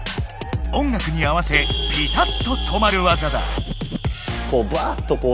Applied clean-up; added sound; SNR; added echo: none; none; none; none.